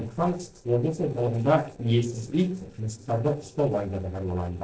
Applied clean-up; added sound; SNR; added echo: neural separator model SepFormer DNS4.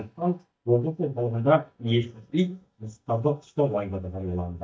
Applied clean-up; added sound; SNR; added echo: neural mask model DeepFilterNet 3.